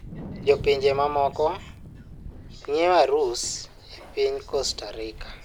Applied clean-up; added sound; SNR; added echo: none; Keys jangling + Wind; 15 dB; none.